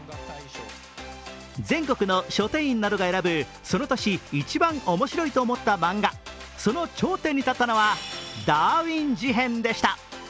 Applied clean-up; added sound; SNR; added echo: none; none; none; none.